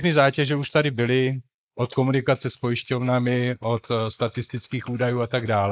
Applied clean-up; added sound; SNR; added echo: neural mask model Resemble Enhance denoiser.